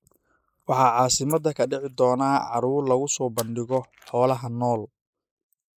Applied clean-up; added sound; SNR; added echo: neural mask model Resemble Enhance denoiser.